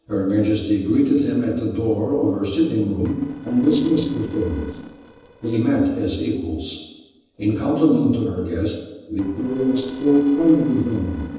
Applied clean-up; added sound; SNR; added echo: neural separator model SepFormer DNS4.